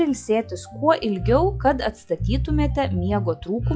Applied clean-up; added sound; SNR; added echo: classical method log-MMSE.